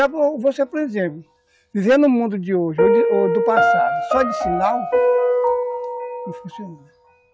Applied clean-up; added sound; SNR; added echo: classical method log-MMSE.